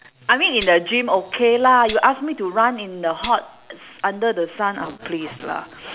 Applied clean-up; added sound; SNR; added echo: none; Tambourine; 15 dB; none.